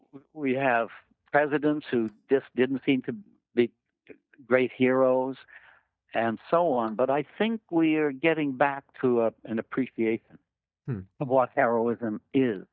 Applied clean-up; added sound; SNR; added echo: neural mask model DeepFilterNet 3.